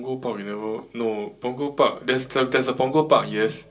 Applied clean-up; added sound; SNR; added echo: none; none; none; reverberation time 0.2 s.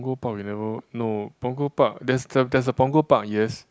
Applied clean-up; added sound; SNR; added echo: none; none; none; none.